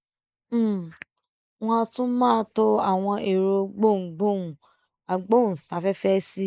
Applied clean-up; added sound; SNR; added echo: neural mask model Resemble Enhance denoiser.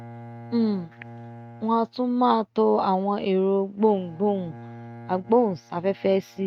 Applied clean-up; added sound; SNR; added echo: neural mask model RNNoise.